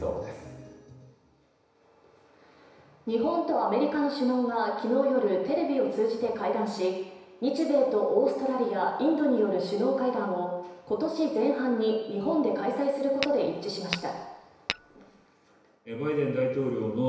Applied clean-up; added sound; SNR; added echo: none; Tap / Glass; 10 dB; reverberation time 1.0 s.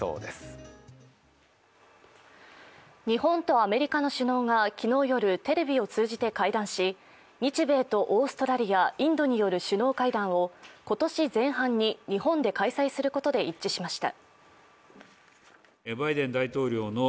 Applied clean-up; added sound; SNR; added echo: none; none; none; none.